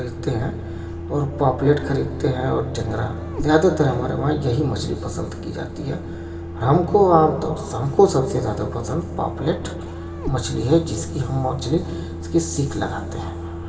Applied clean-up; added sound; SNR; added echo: none; Meow; 12 dB; reverberation time 2.0 s.